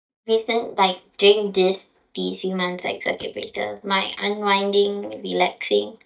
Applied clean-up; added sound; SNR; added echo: neural mask model DeepFilterNet 3.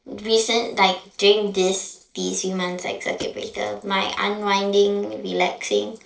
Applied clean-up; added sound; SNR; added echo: neural separator model SepFormer DNS4.